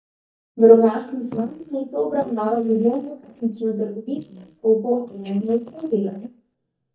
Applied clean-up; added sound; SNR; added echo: neural mask model DeepFilterNet 3.